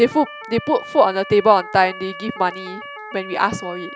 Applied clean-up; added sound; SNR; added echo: none; Motor vehicle (road) / Siren; 15 dB; none.